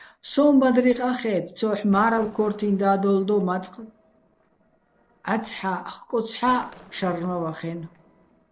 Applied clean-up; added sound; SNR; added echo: neural separator model SepFormer DNS4.